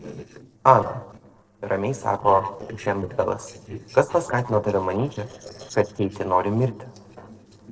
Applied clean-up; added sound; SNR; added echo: neural separator model SepFormer DNS4.